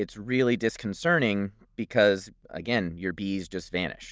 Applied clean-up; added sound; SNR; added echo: none; none; none; none.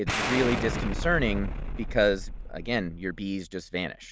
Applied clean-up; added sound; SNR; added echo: none; Explosion; 3 dB; none.